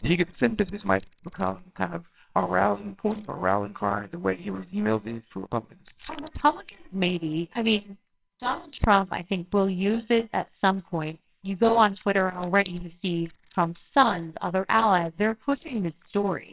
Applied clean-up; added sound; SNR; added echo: neural separator model SepFormer WHAMR!.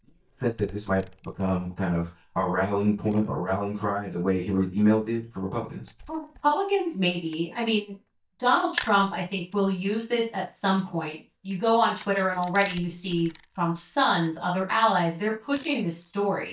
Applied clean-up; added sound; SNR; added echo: neural mask model DeepFilterNet 3.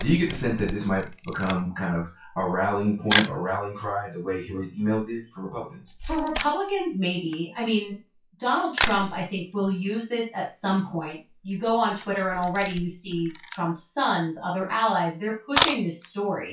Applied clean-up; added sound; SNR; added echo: classical method WPE with log-MMSE.